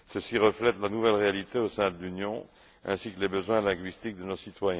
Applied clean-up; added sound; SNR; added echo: none; none; none; none.